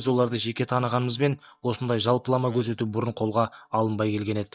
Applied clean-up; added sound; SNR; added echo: neural mask model DeepFilterNet 3.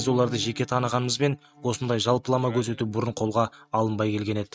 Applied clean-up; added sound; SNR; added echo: neural mask model RNNoise.